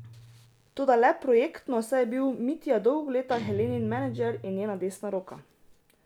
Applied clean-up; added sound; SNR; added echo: none; Guitar; 16 dB; none.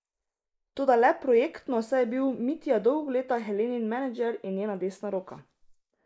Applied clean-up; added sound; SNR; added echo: neural mask model Resemble Enhance denoiser.